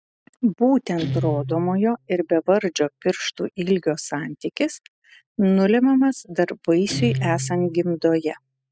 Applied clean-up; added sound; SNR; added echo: classical method spectral subtraction.